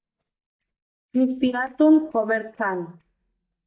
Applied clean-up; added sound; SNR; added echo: neural mask model DeepFilterNet 3.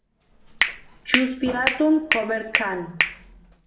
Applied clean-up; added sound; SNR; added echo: none; Hands; 1 dB; reverberation time 0.6 s.